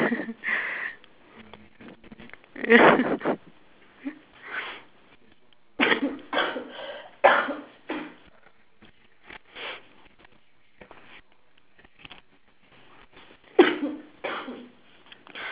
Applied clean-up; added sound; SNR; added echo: none; none; none; none.